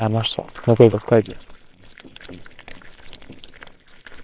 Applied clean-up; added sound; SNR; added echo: neural separator model SepFormer WHAMR!.